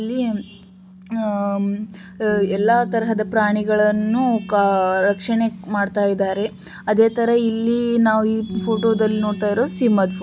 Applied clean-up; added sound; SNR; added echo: none; Bass guitar; 14 dB; none.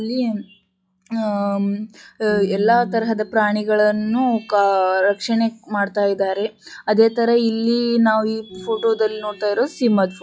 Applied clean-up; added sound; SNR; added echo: classical method log-MMSE.